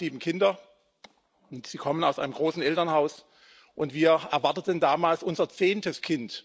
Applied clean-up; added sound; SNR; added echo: none; none; none; none.